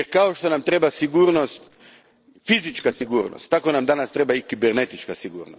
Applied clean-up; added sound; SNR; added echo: neural separator model SepFormer DNS4.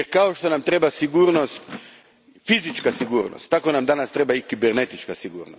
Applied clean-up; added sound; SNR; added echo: none; Mechanisms; 19 dB; none.